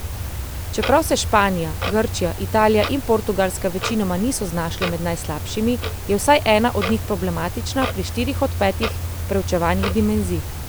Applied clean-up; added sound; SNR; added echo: none; Clock; 6 dB; none.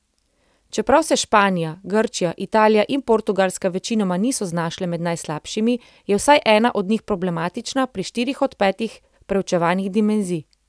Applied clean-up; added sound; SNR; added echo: none; none; none; none.